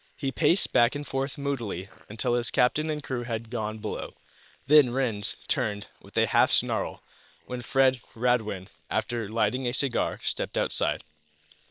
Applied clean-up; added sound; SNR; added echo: neural separator model SepFormer WHAM!.